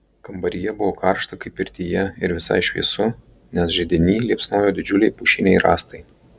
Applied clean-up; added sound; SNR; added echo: none; none; none; none.